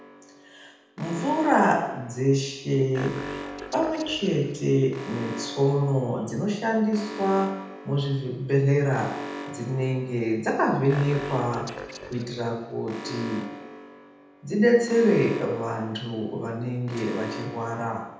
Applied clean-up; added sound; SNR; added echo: none; Alarm; 13 dB; reverberation time 0.9 s.